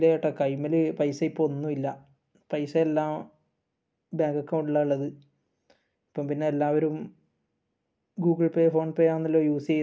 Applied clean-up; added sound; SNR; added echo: none; none; none; none.